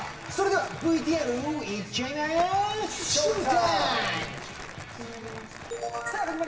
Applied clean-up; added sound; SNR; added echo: none; Crumpling, crinkling; 14 dB; reverberation time 1.0 s.